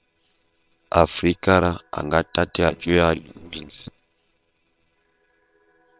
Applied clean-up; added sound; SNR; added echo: neural separator model SepFormer WHAM!.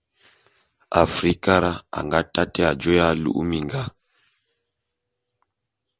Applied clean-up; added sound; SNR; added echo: none; none; none; none.